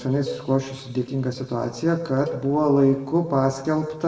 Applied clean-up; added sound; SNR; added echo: none; Cowbell; 18 dB; reverberation time 0.9 s.